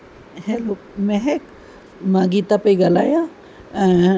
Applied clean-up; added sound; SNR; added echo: none; none; none; none.